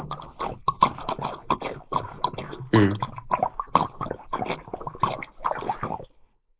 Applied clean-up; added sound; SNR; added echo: neural mask model Resemble Enhance denoiser.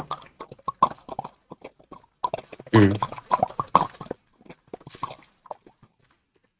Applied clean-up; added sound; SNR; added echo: neural mask model RNNoise.